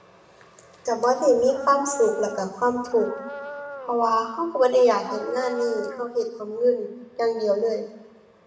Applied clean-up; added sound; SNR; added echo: none; Dog; 13 dB; reverberation time 0.9 s.